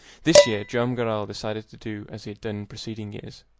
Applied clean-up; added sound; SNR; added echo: none; Dishes, pots, and pans; -4 dB; none.